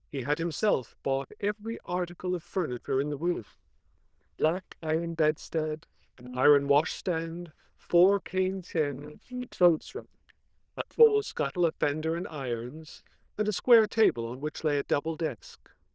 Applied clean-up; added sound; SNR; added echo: neural diffusion model UNIVERSE++.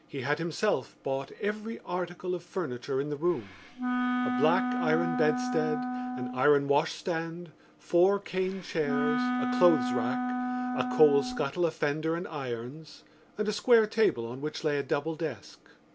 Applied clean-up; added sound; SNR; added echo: none; Wind instrument, woodwind instrument; 2 dB; none.